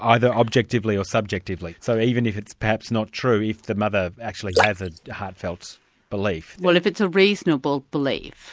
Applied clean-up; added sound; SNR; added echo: neural mask model Resemble Enhance denoiser.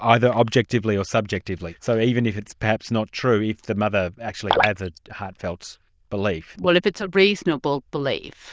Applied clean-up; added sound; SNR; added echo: neural diffusion model UNIVERSE++.